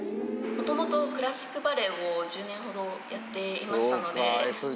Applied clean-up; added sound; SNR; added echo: none; none; none; none.